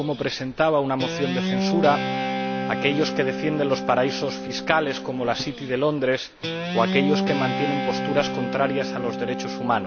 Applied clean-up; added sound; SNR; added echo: none; Guitar; 3 dB; none.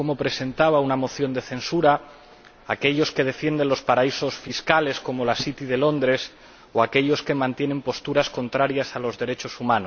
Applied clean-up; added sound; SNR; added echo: none; none; none; none.